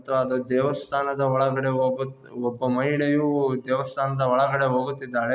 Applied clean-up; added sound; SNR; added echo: neural mask model Resemble Enhance denoiser.